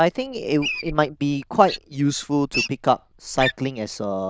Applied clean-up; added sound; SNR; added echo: neural diffusion model UNIVERSE++.